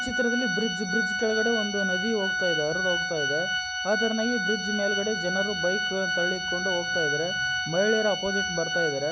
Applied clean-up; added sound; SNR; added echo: none; Organ; 0 dB; none.